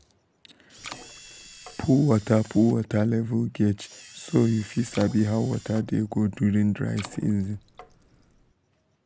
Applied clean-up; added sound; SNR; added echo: none; Water / Splash, splatter + Camera; 18 dB; none.